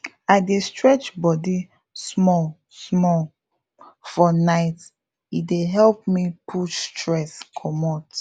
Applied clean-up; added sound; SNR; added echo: none; none; none; none.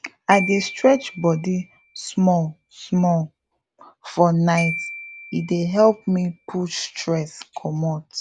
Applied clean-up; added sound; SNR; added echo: none; Glockenspiel; 14 dB; none.